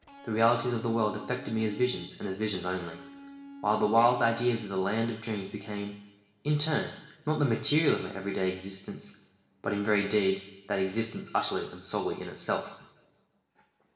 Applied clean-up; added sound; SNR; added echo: none; Electric guitar; 16 dB; reverberation time 1.0 s.